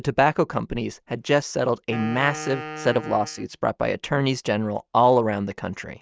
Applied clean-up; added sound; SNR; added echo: neural mask model RNNoise.